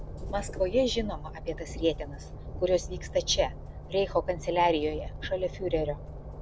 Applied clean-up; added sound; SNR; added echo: none; Train; 9 dB; none.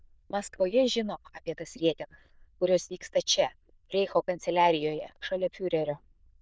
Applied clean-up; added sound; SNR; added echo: neural diffusion model UNIVERSE++.